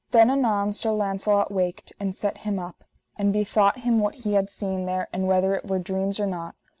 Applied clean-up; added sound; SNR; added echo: none; none; none; none.